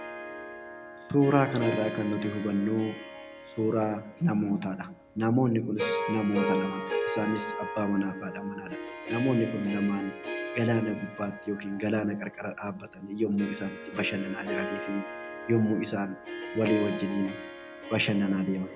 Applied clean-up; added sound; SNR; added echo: none; Harp; 8 dB; none.